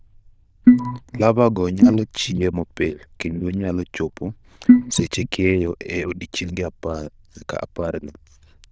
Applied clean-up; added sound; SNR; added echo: neural diffusion model UNIVERSE++.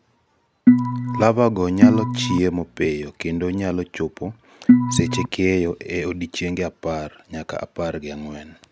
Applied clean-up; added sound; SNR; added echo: none; Organ; -5 dB; none.